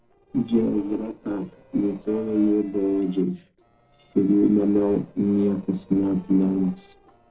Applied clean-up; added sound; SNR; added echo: neural separator model SepFormer DNS4.